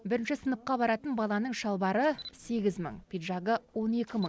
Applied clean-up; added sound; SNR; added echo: none; none; none; none.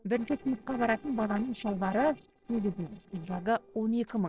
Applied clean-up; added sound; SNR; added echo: neural separator model SepFormer DNS4.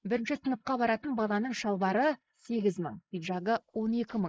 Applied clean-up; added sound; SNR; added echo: neural mask model Resemble Enhance denoiser.